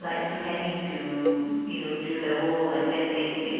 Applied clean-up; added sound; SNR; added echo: none; Cowbell; 7 dB; reverberation time 2.1 s.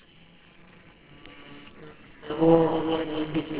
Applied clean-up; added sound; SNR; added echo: neural separator model SepFormer WHAMR!.